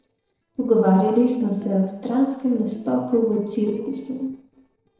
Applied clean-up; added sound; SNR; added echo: neural separator model SepFormer DNS4.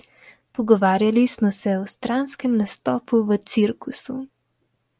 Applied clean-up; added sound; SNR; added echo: none; none; none; none.